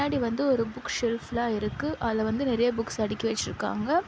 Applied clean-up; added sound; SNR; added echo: none; none; none; none.